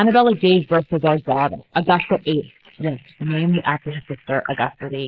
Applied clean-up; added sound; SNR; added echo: neural mask model Resemble Enhance denoiser.